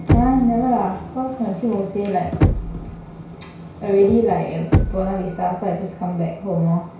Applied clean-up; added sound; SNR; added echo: none; Knock; 4 dB; reverberation time 0.6 s.